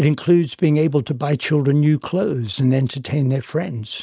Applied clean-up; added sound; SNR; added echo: none; none; none; none.